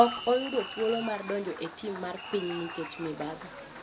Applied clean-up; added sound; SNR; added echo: none; Applause; 11 dB; none.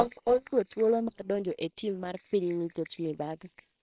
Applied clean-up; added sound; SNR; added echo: neural separator model SepFormer WHAM!.